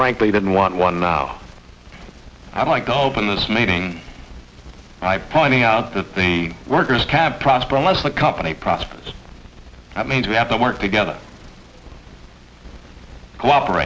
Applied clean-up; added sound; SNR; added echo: none; none; none; none.